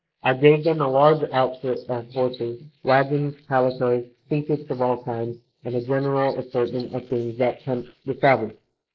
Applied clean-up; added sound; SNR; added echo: neural mask model Resemble Enhance denoiser.